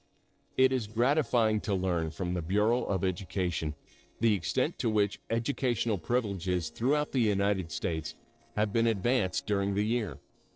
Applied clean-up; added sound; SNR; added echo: neural separator model SepFormer DNS4.